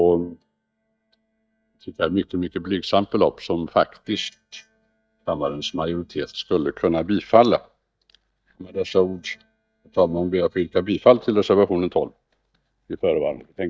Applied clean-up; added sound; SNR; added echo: neural mask model DeepFilterNet 3.